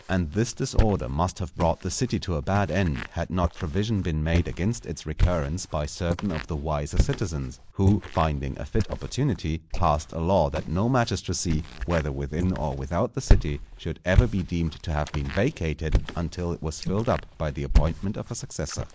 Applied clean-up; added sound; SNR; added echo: neural mask model Resemble Enhance denoiser.